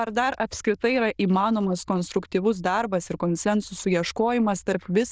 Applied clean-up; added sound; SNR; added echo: neural diffusion model UNIVERSE++.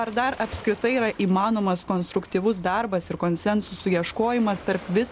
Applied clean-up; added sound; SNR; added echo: none; Waves, surf; 19 dB; none.